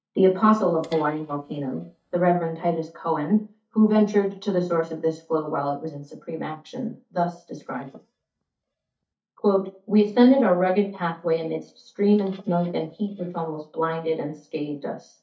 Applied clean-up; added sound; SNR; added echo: neural mask model DeepFilterNet 3.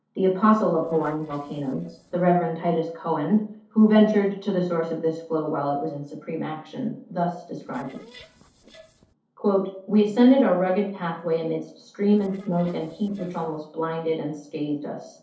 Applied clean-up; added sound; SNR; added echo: neural separator model SepFormer DNS4.